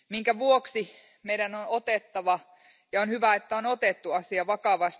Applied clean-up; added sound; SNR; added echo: none; none; none; none.